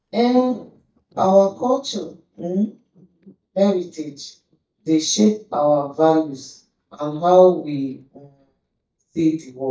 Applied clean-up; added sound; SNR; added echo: neural mask model DeepFilterNet 3.